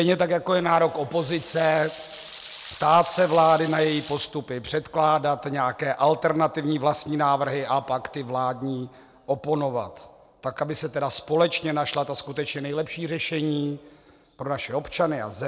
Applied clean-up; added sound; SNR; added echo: none; Rain; 12 dB; none.